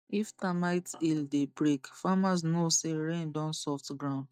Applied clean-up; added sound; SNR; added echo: neural mask model DeepFilterNet 3.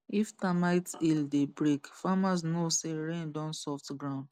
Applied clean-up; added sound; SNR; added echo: none; none; none; none.